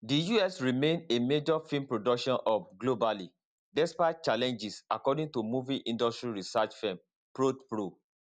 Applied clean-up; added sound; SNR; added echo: none; none; none; none.